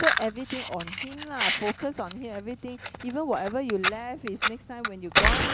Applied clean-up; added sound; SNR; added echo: none; Fire; -2 dB; none.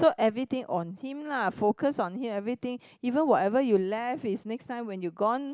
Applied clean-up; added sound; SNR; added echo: none; none; none; none.